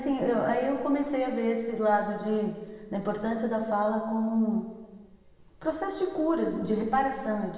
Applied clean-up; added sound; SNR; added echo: none; none; none; reverberation time 1.4 s.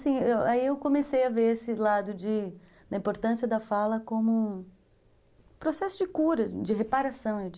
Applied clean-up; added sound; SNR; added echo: none; none; none; none.